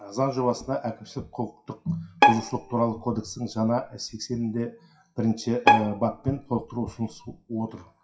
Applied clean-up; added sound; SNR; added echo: classical method WPE with log-MMSE.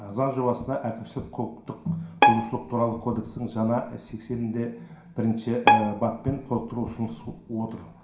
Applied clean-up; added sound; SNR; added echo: none; Bowed string instrument; -3 dB; reverberation time 0.5 s.